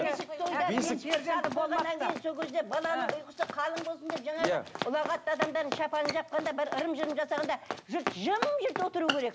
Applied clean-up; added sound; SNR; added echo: none; Run; 7 dB; none.